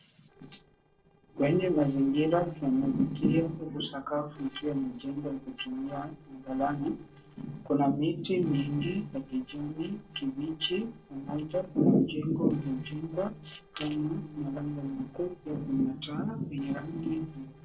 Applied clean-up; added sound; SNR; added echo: neural separator model SepFormer DNS4.